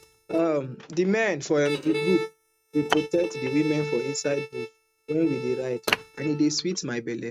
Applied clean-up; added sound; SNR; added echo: neural mask model RNNoise.